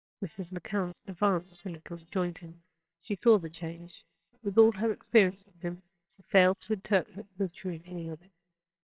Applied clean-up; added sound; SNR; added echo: neural separator model SepFormer WHAMR!.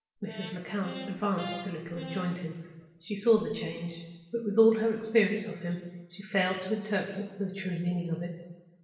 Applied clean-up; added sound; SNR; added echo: none; Brass instrument; 14 dB; reverberation time 1.2 s.